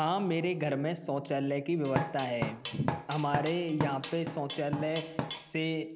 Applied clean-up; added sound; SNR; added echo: none; Drum kit; 5 dB; none.